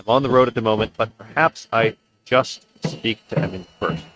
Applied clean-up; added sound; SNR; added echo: neural mask model RNNoise.